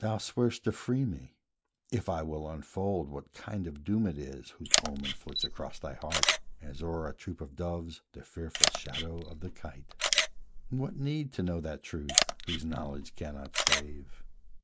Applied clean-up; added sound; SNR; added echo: neural mask model Resemble Enhance denoiser.